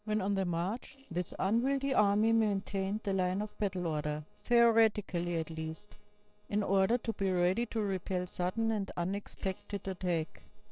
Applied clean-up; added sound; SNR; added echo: neural separator model SepFormer DNS4.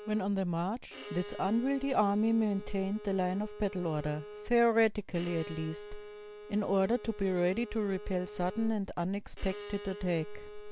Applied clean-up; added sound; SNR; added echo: none; Bowed string instrument; 15 dB; none.